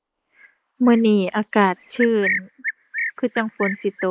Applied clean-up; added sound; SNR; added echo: neural mask model Resemble Enhance denoiser.